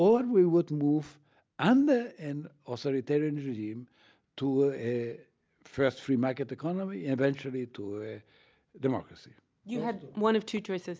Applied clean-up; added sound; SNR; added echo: none; none; none; none.